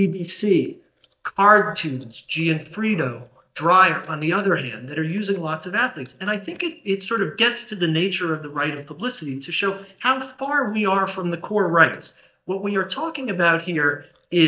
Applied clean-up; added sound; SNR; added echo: neural mask model DeepFilterNet 3.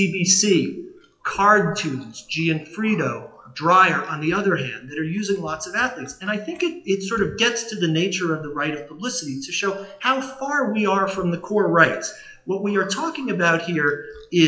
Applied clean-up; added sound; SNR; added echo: classical method WPE with log-MMSE.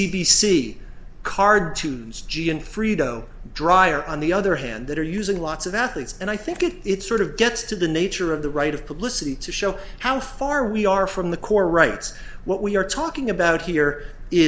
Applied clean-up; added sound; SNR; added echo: none; none; none; none.